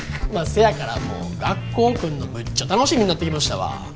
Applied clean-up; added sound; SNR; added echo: none; Chewing, mastication; 15 dB; none.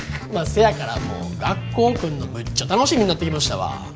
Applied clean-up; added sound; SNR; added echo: none; none; none; none.